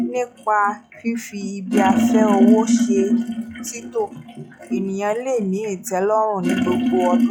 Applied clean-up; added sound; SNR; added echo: classical method log-MMSE.